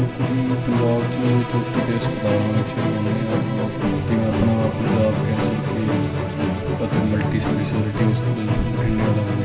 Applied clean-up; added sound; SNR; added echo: none; Musical instrument; -1 dB; reverberation time 1.8 s.